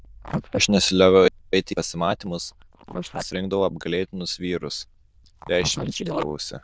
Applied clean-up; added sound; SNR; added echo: neural diffusion model UNIVERSE++.